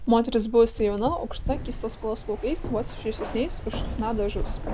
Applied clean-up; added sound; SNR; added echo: none; Keys jangling; 6 dB; none.